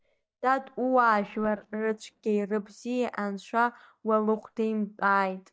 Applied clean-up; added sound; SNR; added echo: neural mask model DeepFilterNet 3.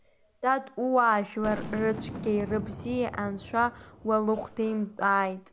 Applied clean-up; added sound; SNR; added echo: none; Boom; 14 dB; none.